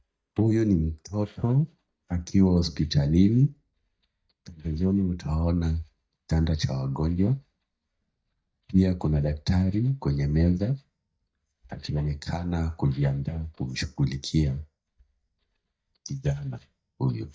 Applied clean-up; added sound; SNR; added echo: neural mask model DeepFilterNet 3.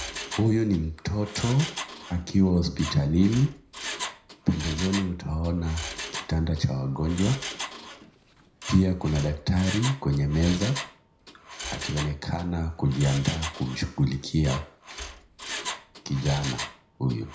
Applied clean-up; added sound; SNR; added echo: none; Mechanisms; 11 dB; reverberation time 0.5 s.